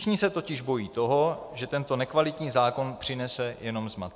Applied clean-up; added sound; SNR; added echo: none; none; none; none.